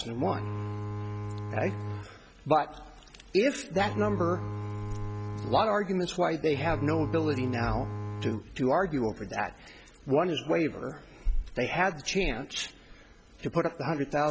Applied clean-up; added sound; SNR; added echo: none; Bowed string instrument; 6 dB; none.